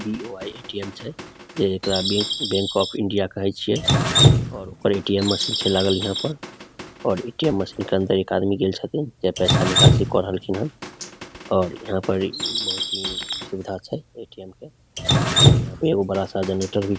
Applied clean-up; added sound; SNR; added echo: none; Drip + Bird vocalization, bird call, bird song; -1 dB; none.